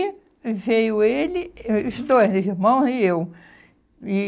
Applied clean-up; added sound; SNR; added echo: neural mask model DeepFilterNet 3.